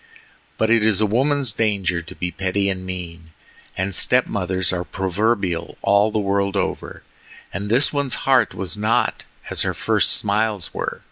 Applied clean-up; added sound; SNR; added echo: none; none; none; none.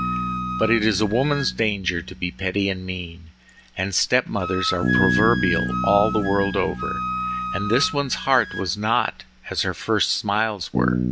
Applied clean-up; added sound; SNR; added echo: none; Wind instrument, woodwind instrument + Bass guitar; 4 dB; none.